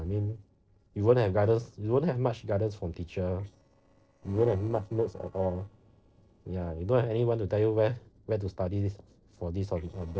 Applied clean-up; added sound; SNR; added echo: neural separator model SepFormer DNS4.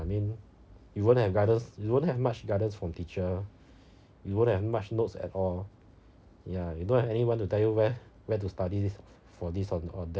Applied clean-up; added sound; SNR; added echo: none; none; none; none.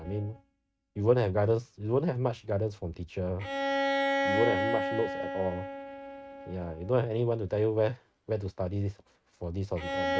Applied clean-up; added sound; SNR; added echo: neural mask model RNNoise.